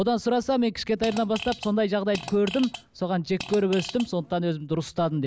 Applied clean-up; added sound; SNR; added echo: none; Fart; 13 dB; none.